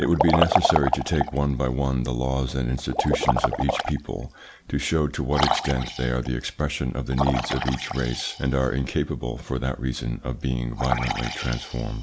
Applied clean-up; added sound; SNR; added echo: none; Liquid; 4 dB; none.